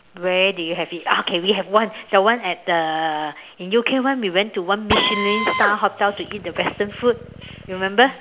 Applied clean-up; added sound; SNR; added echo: none; Drill; 7 dB; none.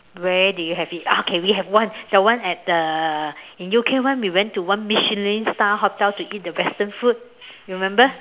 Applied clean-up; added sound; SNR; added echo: none; none; none; none.